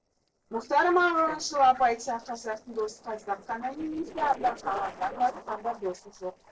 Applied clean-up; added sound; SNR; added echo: neural separator model SepFormer DNS4.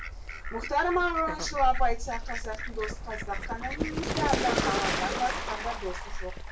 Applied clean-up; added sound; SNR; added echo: none; Fowl; 0 dB; reverberation time 0.2 s.